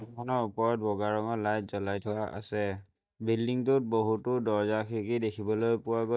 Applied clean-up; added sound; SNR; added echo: neural mask model DeepFilterNet 3.